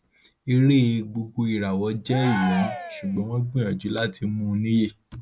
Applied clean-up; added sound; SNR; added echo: none; Cheering; 11 dB; none.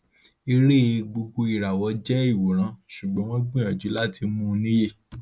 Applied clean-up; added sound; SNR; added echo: none; none; none; none.